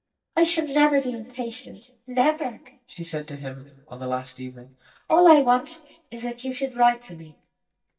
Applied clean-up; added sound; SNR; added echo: neural mask model DeepFilterNet 3.